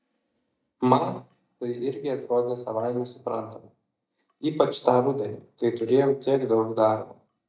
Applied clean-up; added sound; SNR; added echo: neural mask model DeepFilterNet 3.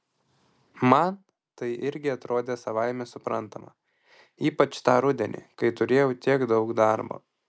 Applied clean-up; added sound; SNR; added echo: none; none; none; none.